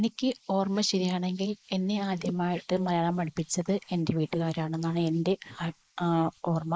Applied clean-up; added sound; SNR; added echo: neural mask model Resemble Enhance denoiser.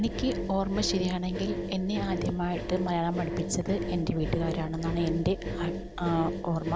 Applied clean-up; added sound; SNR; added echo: none; Engine; 4 dB; none.